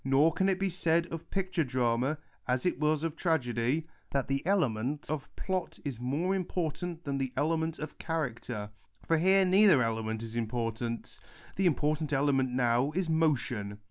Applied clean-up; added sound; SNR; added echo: none; none; none; none.